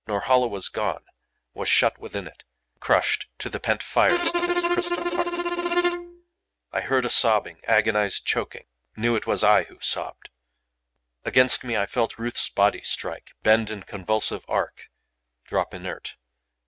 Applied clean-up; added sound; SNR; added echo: neural mask model RNNoise.